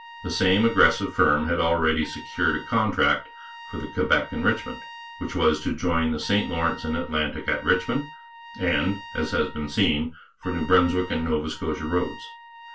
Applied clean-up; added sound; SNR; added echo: none; Trumpet; 18 dB; reverberation time 0.2 s.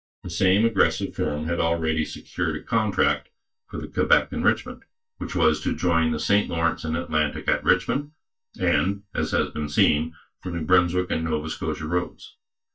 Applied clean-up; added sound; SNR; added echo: neural mask model DeepFilterNet 3.